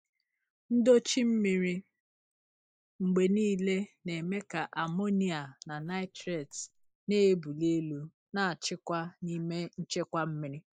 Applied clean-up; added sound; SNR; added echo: neural mask model Resemble Enhance denoiser.